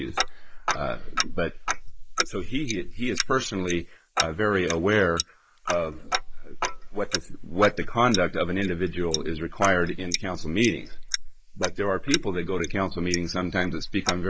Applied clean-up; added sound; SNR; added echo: neural mask model Resemble Enhance denoiser.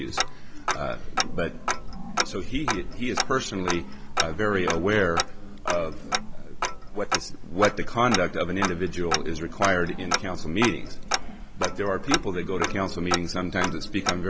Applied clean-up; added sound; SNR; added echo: none; Tick-tock; 0 dB; none.